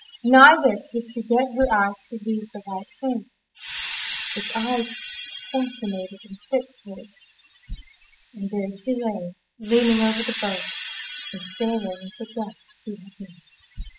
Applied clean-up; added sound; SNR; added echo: classical method spectral subtraction.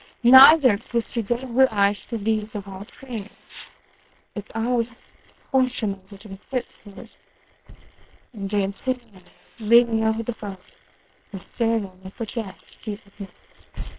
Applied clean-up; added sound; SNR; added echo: neural separator model SepFormer WHAM!.